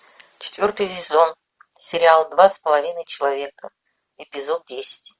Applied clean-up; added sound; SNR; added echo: none; none; none; none.